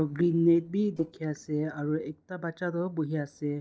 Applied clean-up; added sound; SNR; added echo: neural separator model SepFormer DNS4.